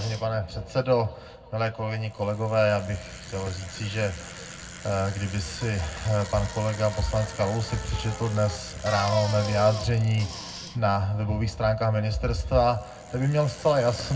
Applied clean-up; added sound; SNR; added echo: none; Bicycle; 14 dB; reverberation time 0.3 s.